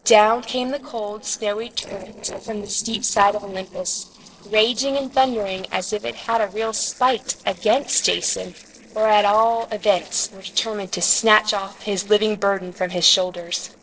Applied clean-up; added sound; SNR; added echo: neural separator model SepFormer DNS4.